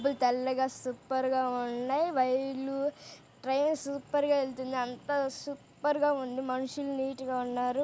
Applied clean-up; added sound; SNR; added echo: none; none; none; none.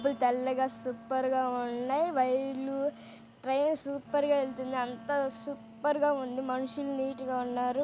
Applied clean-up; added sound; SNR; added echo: none; Wind instrument, woodwind instrument; 19 dB; none.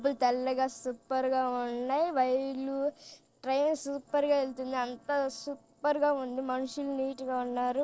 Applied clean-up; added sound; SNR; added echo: neural separator model SepFormer DNS4.